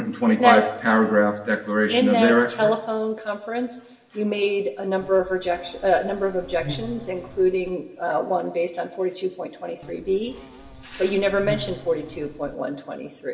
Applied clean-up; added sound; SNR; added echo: none; Insect; 15 dB; reverberation time 0.9 s.